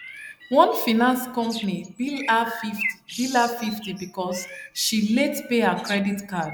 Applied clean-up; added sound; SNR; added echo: none; Bird; 14 dB; none.